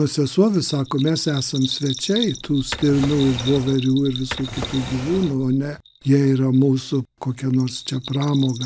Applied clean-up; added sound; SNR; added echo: none; Drawer open or close + Bell; 13 dB; none.